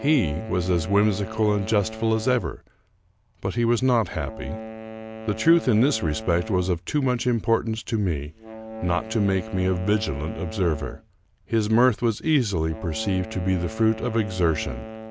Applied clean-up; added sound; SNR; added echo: none; Wind instrument, woodwind instrument; 14 dB; none.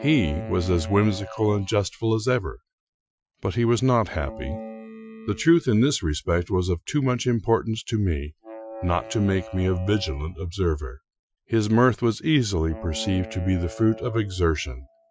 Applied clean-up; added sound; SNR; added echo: classical method Wiener filter.